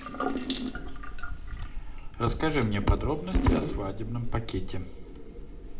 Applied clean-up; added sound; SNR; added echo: none; Drip / Sink (filling or washing) / Water tap, faucet; 1 dB; reverberation time 0.3 s.